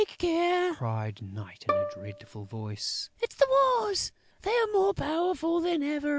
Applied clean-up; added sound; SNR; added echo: none; Bowed string instrument; 9 dB; none.